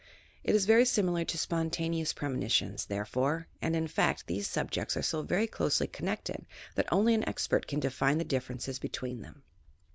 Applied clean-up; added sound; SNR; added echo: none; none; none; none.